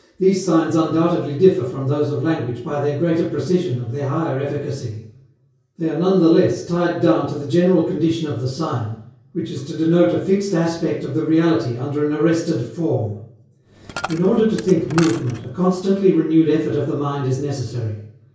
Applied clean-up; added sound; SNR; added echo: none; Coin (dropping); 14 dB; reverberation time 0.6 s.